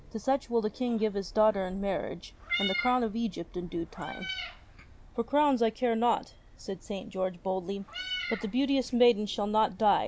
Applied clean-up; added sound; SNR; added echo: none; Meow; 12 dB; none.